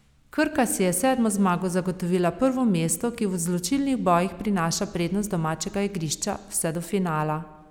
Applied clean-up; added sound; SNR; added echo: none; none; none; none.